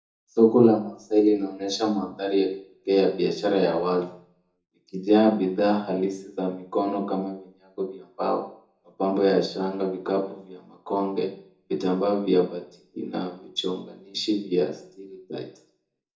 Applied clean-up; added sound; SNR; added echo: none; none; none; reverberation time 0.6 s.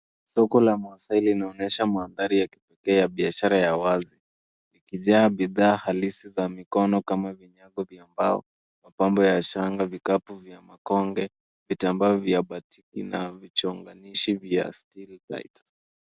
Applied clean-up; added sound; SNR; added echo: none; none; none; none.